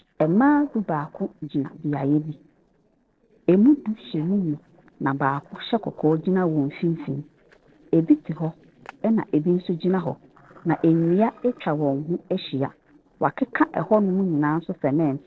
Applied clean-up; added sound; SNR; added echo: neural separator model SepFormer DNS4.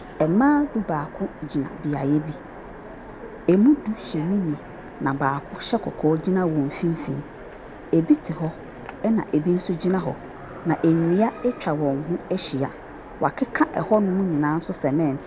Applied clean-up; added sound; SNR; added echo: none; Train; 14 dB; none.